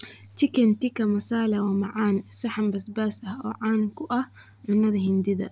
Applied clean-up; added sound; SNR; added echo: none; none; none; none.